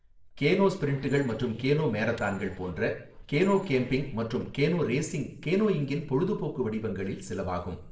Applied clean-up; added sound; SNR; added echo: neural separator model SepFormer DNS4.